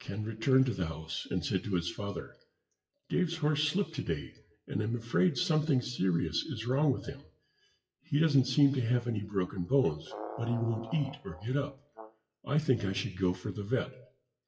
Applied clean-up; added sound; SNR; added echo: classical method WPE with log-MMSE.